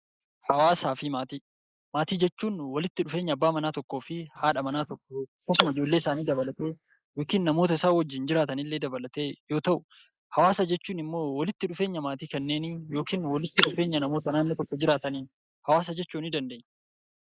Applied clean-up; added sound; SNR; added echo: neural mask model Resemble Enhance denoiser.